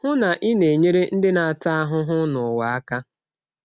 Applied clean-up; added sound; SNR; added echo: none; none; none; none.